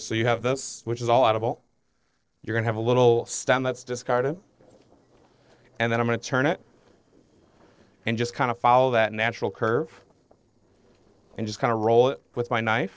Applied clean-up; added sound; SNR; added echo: neural separator model SepFormer DNS4.